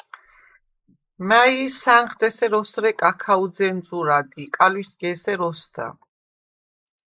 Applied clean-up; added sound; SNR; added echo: neural mask model Resemble Enhance denoiser.